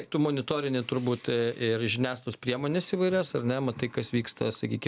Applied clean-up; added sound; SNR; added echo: none; none; none; none.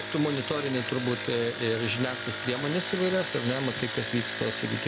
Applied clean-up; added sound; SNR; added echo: none; Engine; 6 dB; none.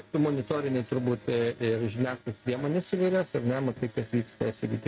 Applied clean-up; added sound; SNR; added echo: neural mask model RNNoise.